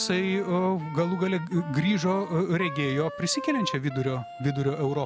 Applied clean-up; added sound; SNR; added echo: none; Wind instrument, woodwind instrument; 13 dB; none.